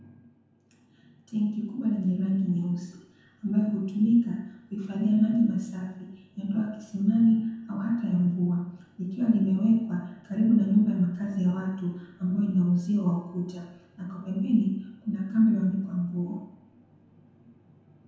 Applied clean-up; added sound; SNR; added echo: none; none; none; reverberation time 0.9 s.